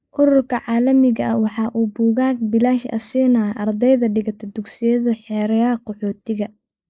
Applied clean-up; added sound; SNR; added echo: neural mask model Resemble Enhance denoiser.